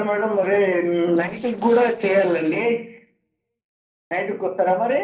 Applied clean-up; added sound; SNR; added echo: neural separator model SepFormer DNS4.